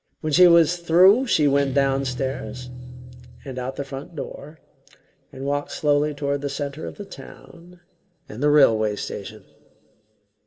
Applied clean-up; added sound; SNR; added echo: none; Guitar; 11 dB; reverberation time 0.3 s.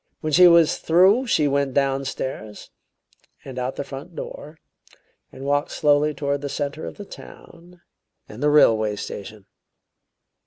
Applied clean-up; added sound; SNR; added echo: none; none; none; none.